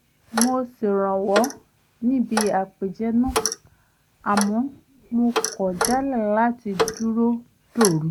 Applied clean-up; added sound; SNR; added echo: none; Clock; 7 dB; none.